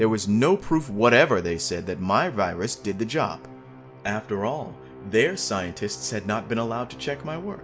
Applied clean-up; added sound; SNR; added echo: none; Musical instrument; 19 dB; none.